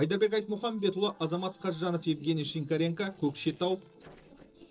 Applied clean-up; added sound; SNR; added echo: neural separator model SepFormer DNS4.